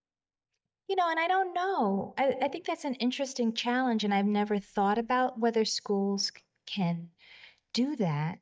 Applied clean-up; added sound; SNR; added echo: neural mask model DeepFilterNet 3.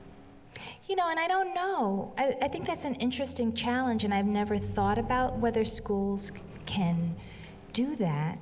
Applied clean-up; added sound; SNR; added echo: none; Squeak; 14 dB; none.